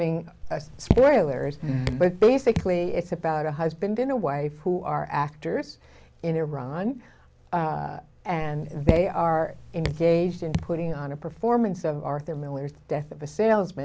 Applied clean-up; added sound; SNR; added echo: none; Raindrop / Drip; 5 dB; none.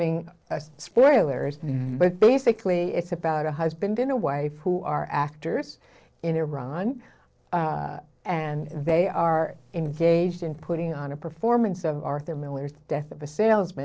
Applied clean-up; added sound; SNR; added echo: neural separator model SepFormer DNS4.